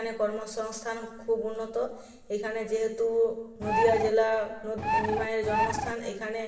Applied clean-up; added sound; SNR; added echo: none; Bird; -1 dB; reverberation time 1.1 s.